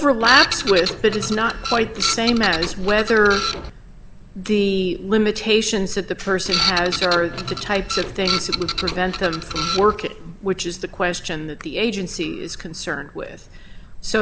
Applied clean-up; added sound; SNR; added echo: none; Printer; 4 dB; none.